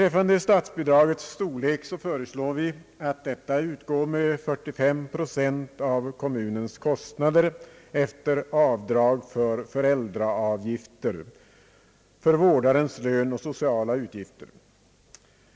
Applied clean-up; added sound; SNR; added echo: none; none; none; none.